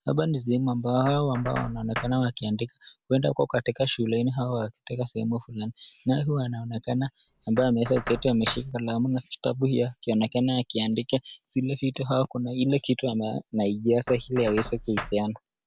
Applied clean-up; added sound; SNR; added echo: none; Knock; 16 dB; none.